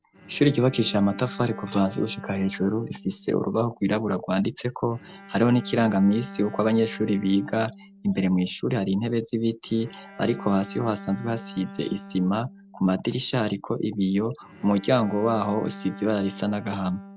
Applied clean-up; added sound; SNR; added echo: none; Bowed string instrument; 17 dB; none.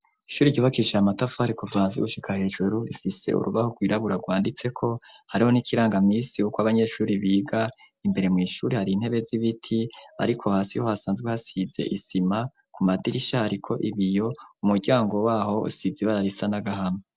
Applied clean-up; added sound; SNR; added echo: none; none; none; none.